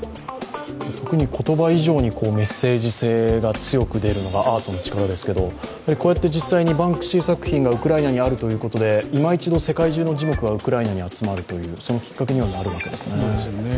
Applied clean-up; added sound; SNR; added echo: none; none; none; none.